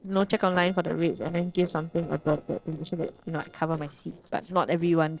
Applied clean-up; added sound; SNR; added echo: neural separator model SepFormer DNS4.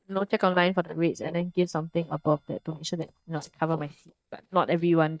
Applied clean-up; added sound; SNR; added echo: neural mask model DeepFilterNet 3.